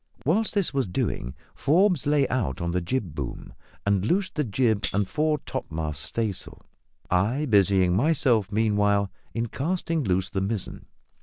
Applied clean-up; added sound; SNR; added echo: none; Tambourine; -4 dB; none.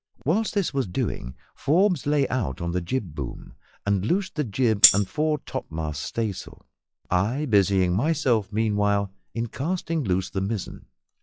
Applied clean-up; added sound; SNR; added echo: classical method log-MMSE.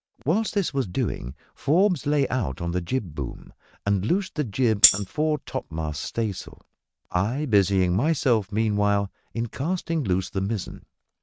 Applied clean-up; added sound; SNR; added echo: neural mask model RNNoise.